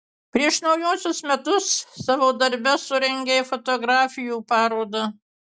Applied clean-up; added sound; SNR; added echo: none; none; none; none.